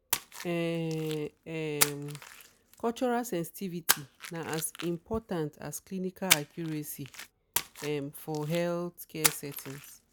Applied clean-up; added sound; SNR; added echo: none; Splash, splatter; 2 dB; none.